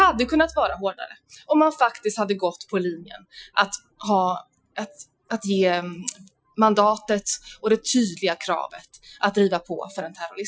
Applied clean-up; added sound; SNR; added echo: classical method Wiener filter.